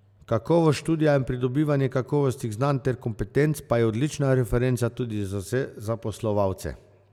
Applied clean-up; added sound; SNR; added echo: none; none; none; none.